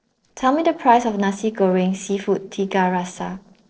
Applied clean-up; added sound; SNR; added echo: neural separator model SepFormer DNS4.